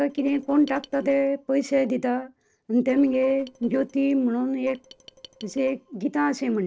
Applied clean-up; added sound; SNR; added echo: neural separator model SepFormer DNS4.